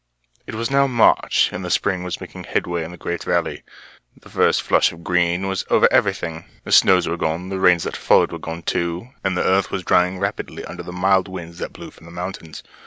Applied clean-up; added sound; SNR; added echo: none; none; none; none.